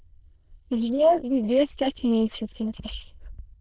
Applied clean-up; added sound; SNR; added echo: neural diffusion model UNIVERSE++.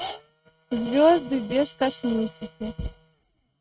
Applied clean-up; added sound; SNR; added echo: neural mask model RNNoise.